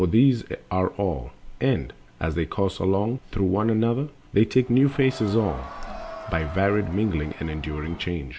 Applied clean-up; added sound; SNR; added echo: none; Crowd; 16 dB; none.